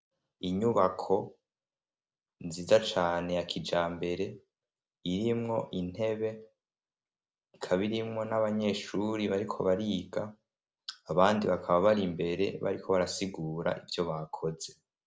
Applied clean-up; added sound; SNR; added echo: none; none; none; none.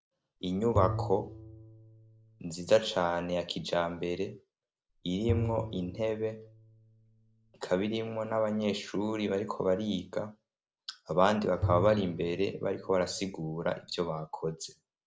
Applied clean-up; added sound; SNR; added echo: none; Bowed string instrument; 7 dB; none.